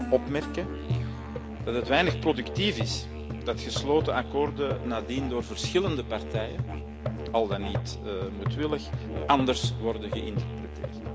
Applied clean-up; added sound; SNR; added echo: none; Musical instrument; 3 dB; none.